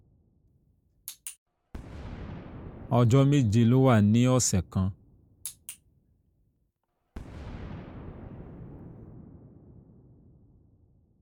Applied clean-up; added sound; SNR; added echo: none; Boom; 17 dB; none.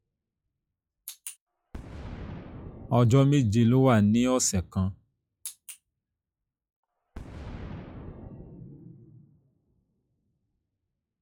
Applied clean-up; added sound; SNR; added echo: classical method log-MMSE.